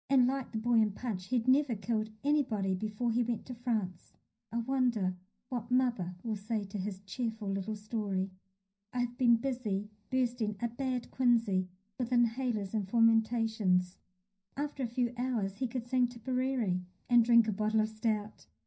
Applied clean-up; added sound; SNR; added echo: none; none; none; reverberation time 0.4 s.